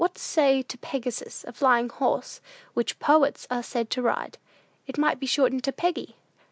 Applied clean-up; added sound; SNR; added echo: none; none; none; none.